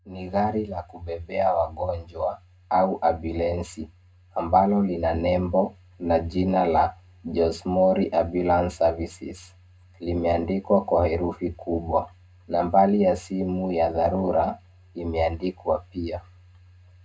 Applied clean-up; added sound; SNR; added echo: none; none; none; reverberation time 0.2 s.